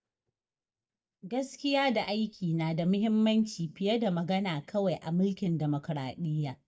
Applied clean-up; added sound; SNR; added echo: neural mask model DeepFilterNet 3.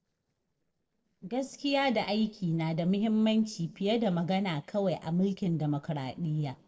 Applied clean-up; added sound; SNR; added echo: neural separator model SepFormer DNS4.